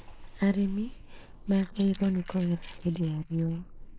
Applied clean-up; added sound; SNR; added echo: neural mask model Resemble Enhance denoiser.